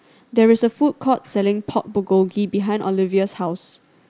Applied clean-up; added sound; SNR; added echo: none; none; none; none.